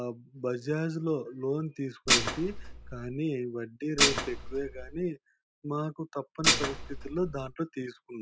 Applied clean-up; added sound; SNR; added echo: none; Dishes, pots, and pans; -4 dB; none.